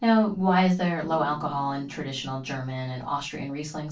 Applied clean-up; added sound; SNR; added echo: neural separator model SepFormer DNS4.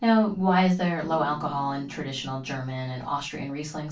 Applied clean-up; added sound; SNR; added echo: none; Piano; 18 dB; reverberation time 0.2 s.